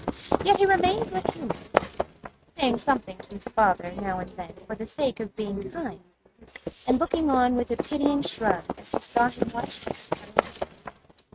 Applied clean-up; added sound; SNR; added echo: neural mask model RNNoise.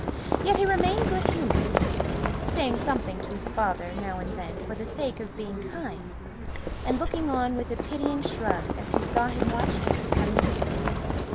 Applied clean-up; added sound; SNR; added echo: none; Livestock, farm animals, working animals; -3 dB; none.